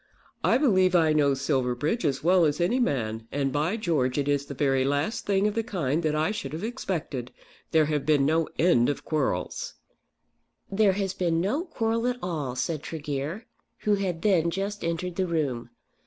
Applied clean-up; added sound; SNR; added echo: none; none; none; none.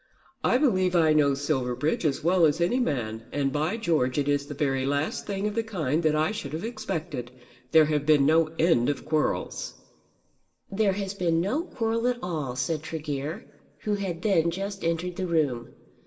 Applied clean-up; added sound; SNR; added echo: none; none; none; reverberation time 0.6 s.